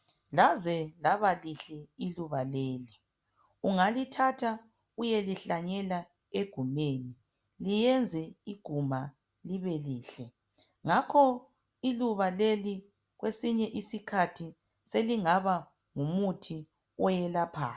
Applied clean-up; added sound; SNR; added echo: none; none; none; none.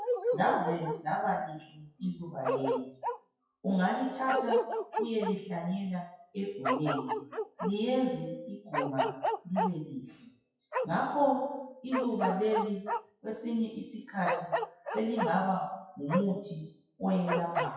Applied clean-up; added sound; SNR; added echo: classical method WPE with log-MMSE.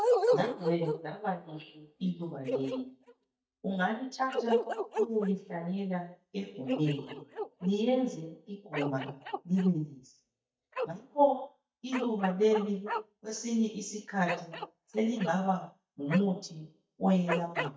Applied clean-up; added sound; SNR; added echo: neural mask model DeepFilterNet 3.